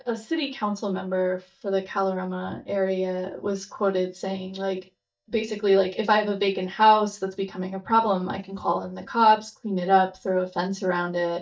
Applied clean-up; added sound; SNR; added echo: neural mask model DeepFilterNet 3.